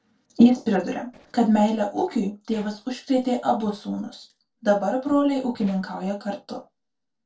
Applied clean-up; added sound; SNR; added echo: neural separator model SepFormer DNS4.